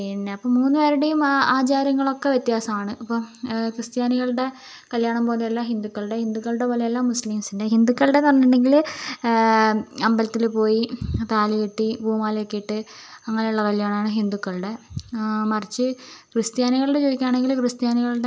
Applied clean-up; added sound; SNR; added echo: none; none; none; none.